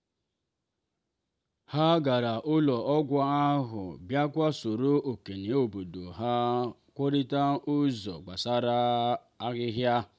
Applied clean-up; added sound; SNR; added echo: none; none; none; none.